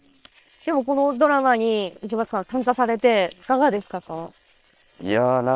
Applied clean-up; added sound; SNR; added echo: neural separator model SepFormer WHAM!.